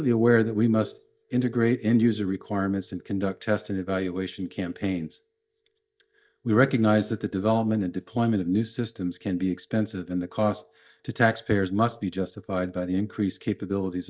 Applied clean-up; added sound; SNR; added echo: neural mask model DeepFilterNet 3.